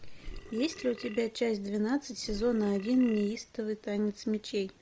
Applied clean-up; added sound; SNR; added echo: none; Burping, eructation; 14 dB; none.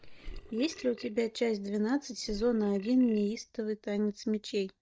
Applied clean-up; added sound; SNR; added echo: neural mask model DeepFilterNet 3.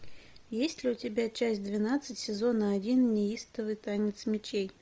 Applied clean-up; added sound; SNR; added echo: none; none; none; none.